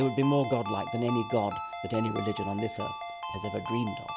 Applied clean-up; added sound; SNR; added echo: none; Ringtone; 6 dB; none.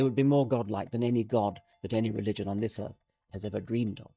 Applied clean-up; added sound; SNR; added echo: neural mask model DeepFilterNet 3.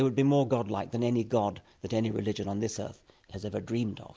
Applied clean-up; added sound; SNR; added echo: none; none; none; none.